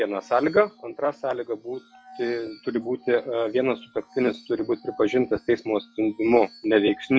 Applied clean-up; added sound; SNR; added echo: classical method log-MMSE.